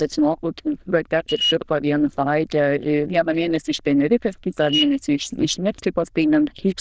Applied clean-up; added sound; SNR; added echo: neural diffusion model UNIVERSE++.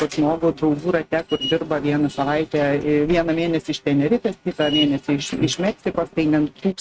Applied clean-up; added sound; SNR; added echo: neural mask model RNNoise.